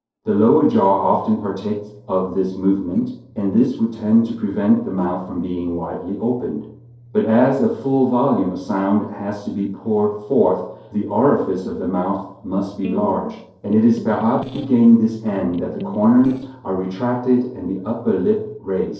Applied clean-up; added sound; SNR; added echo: neural separator model SepFormer DNS4.